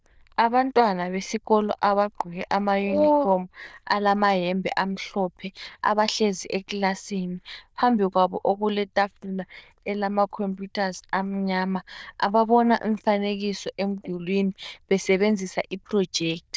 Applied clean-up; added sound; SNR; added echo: neural diffusion model UNIVERSE++.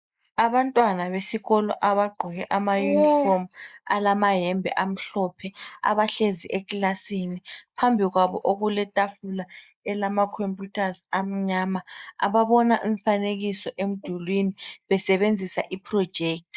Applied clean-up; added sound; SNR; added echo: neural mask model Resemble Enhance denoiser.